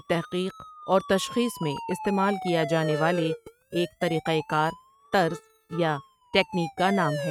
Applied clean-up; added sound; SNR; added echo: neural mask model RNNoise.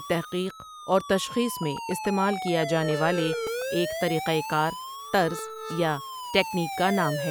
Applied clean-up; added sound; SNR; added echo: none; Siren; 7 dB; none.